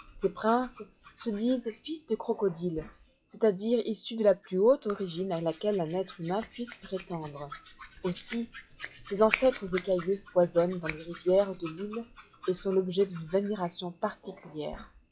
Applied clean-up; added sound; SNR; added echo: classical method WPE with log-MMSE.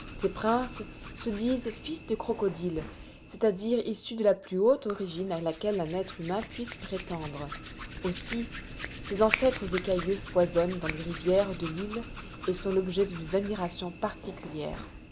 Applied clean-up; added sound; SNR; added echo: none; Hands; 11 dB; reverberation time 0.3 s.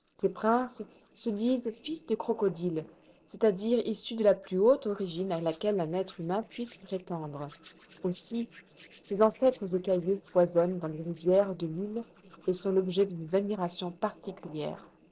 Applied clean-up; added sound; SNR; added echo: neural separator model SepFormer DNS4.